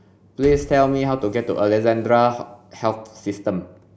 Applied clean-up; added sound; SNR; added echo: none; Liquid; 20 dB; none.